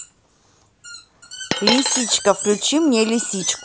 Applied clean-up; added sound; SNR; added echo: none; Coin (dropping); 0 dB; none.